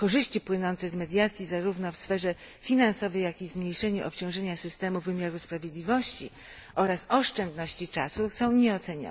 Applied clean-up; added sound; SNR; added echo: none; none; none; none.